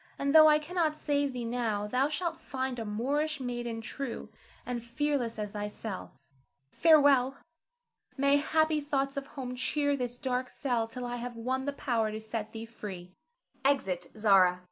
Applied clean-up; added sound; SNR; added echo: none; none; none; none.